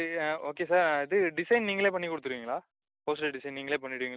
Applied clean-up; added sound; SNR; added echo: none; none; none; none.